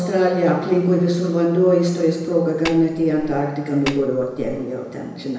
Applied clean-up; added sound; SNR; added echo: none; Tap; 13 dB; reverberation time 1.0 s.